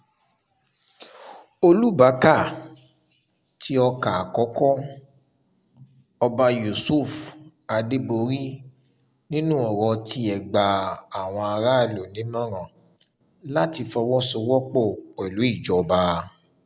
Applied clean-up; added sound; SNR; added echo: none; none; none; none.